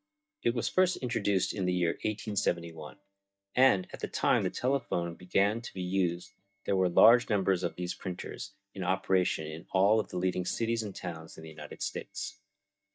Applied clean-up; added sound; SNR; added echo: neural mask model DeepFilterNet 3.